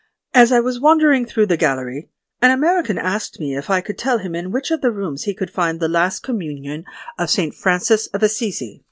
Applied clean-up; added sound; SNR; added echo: none; none; none; none.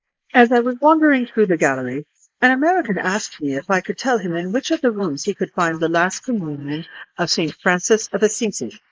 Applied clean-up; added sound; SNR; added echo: neural mask model Resemble Enhance denoiser.